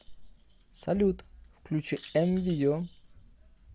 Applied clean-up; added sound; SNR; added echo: none; none; none; none.